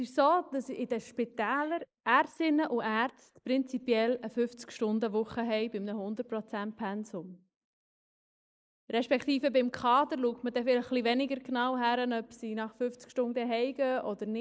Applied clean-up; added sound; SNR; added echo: neural mask model Resemble Enhance denoiser.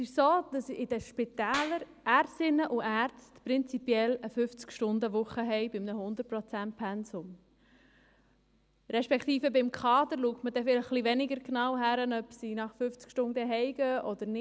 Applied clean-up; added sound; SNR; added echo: none; Clapping; 16 dB; none.